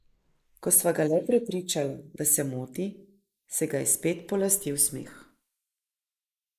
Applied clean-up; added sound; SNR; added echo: neural mask model Resemble Enhance denoiser.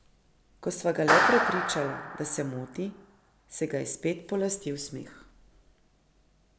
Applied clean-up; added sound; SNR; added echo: none; Clapping; 0 dB; none.